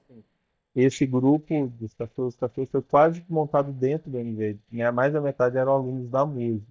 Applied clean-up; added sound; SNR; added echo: neural mask model DeepFilterNet 3.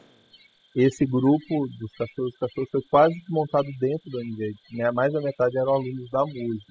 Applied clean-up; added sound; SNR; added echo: classical method spectral subtraction.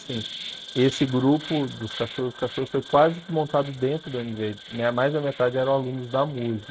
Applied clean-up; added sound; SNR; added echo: neural mask model RNNoise.